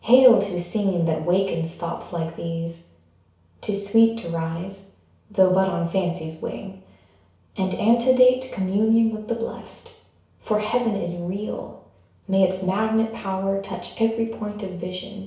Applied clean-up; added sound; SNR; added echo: none; none; none; reverberation time 0.6 s.